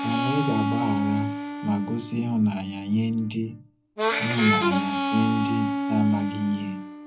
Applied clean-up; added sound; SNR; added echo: none; Harmonica; 2 dB; reverberation time 0.4 s.